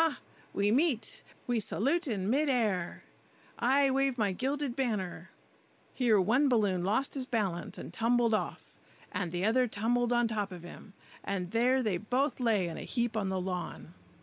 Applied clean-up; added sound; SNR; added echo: none; none; none; none.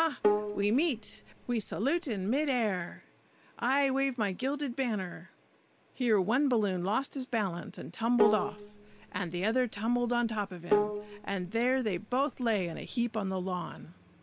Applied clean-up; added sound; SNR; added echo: none; Bowed string instrument; 4 dB; none.